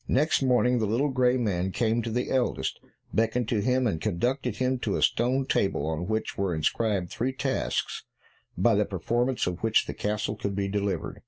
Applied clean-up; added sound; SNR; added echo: none; none; none; none.